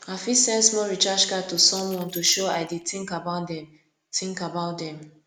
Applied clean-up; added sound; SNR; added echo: none; Keys jangling; 20 dB; none.